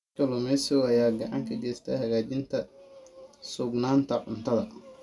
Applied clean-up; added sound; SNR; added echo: none; none; none; none.